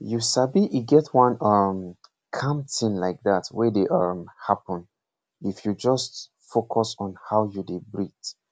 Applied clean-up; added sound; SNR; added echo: none; none; none; none.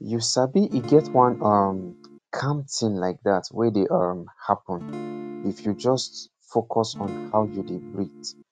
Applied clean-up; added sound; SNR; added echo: neural mask model RNNoise.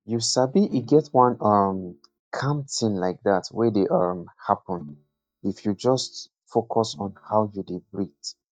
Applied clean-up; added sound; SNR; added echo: neural mask model DeepFilterNet 3.